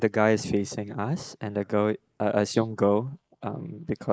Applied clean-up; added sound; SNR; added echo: neural mask model Resemble Enhance denoiser.